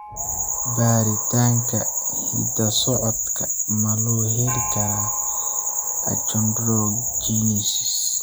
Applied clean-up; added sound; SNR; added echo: none; Gong + Wind; 16 dB; none.